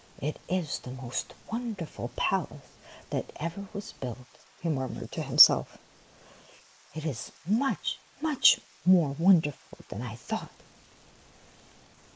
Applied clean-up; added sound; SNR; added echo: neural mask model Resemble Enhance denoiser.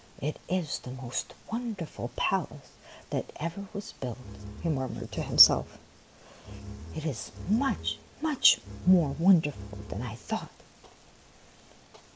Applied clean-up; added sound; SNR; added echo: none; Bowed string instrument; 11 dB; none.